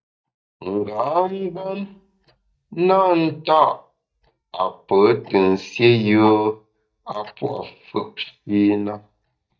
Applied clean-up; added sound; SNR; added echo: neural mask model DeepFilterNet 3.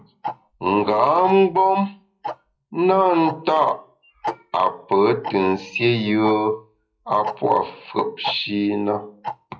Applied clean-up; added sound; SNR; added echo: classical method WPE with log-MMSE.